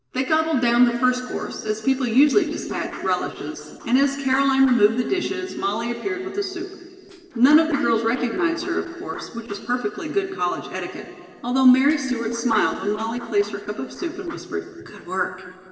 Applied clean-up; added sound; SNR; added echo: neural separator model SepFormer DNS4.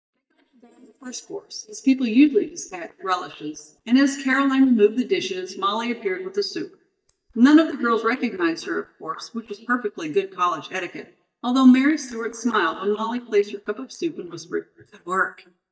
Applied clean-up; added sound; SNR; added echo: neural mask model DeepFilterNet 3.